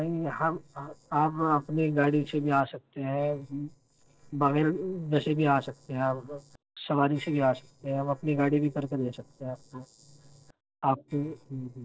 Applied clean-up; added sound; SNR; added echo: neural separator model SepFormer DNS4.